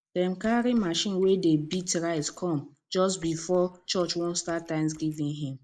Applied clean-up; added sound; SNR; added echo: neural mask model Resemble Enhance denoiser.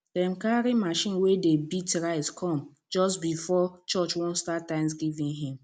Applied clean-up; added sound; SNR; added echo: none; none; none; none.